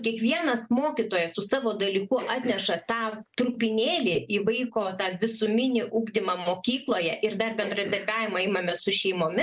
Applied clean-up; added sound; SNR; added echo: neural separator model SepFormer DNS4.